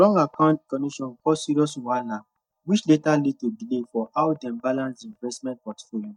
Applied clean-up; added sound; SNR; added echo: neural mask model DeepFilterNet 3.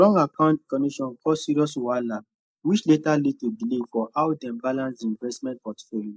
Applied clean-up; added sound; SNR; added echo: neural mask model Resemble Enhance denoiser.